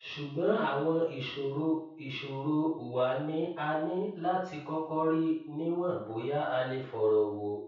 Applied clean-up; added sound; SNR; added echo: none; none; none; reverberation time 0.6 s.